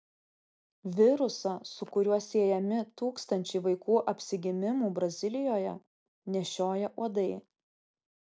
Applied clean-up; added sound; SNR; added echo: none; none; none; none.